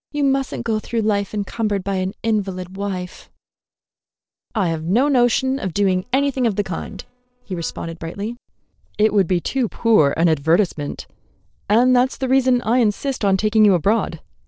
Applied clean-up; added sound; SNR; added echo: neural separator model SepFormer DNS4.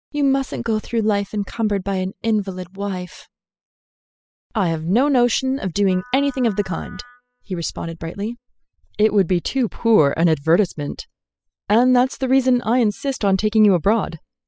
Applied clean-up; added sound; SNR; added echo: classical method spectral subtraction.